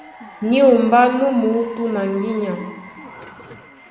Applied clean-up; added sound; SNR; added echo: none; Subway, metro, underground / Alarm + Applause / Cheering; 19 dB; none.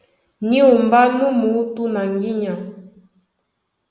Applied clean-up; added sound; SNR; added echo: none; none; none; none.